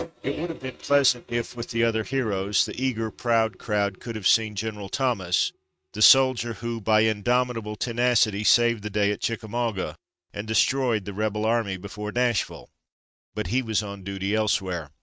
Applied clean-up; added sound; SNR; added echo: neural mask model RNNoise.